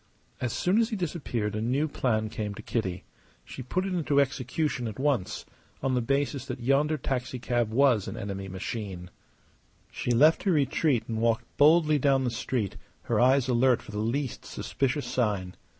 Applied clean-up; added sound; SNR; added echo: none; none; none; none.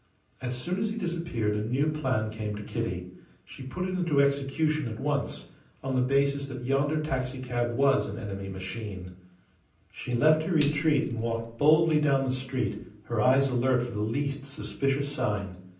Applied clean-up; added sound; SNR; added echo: none; Tambourine; -2 dB; reverberation time 0.6 s.